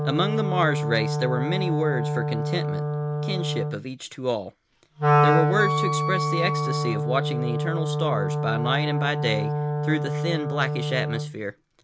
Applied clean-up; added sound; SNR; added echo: none; Wind instrument, woodwind instrument + Wind instrument, woodwind instrument; -3 dB; none.